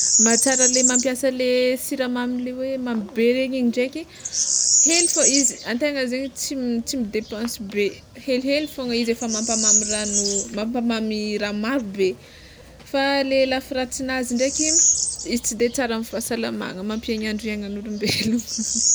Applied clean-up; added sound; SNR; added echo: none; Bird vocalization, bird call, bird song; 2 dB; none.